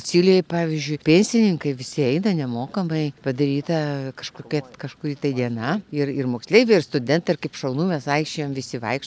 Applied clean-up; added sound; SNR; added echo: none; none; none; none.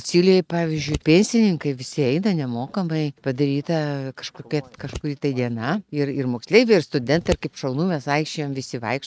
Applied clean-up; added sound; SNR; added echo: neural mask model RNNoise.